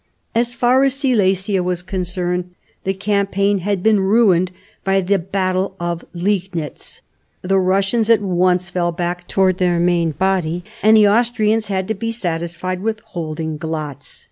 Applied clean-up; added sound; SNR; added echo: none; none; none; none.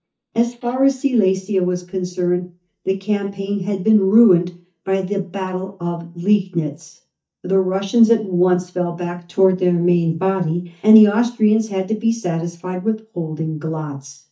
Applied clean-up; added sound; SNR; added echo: neural mask model DeepFilterNet 3.